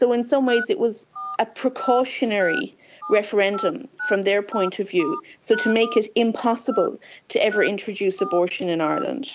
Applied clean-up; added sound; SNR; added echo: none; Telephone; 11 dB; none.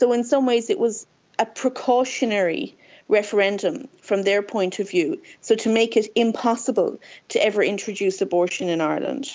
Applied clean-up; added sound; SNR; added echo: none; none; none; none.